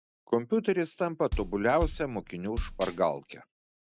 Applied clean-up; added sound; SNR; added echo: none; Bass drum; 6 dB; none.